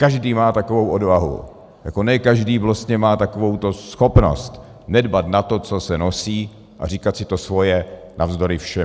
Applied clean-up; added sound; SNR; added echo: none; none; none; none.